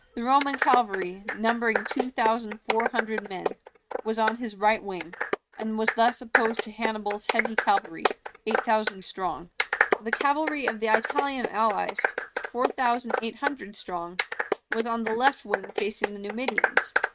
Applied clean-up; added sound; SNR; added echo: neural mask model RNNoise.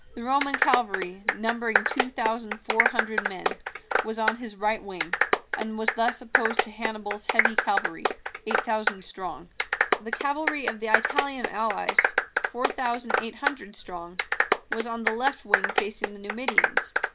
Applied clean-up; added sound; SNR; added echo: none; Clapping; -3 dB; none.